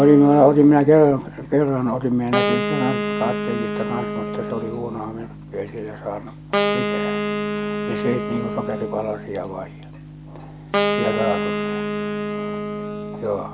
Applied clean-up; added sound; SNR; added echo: none; Wind instrument, woodwind instrument; 5 dB; none.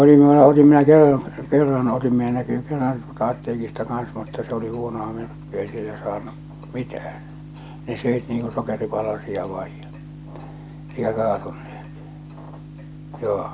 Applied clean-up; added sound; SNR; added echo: none; none; none; none.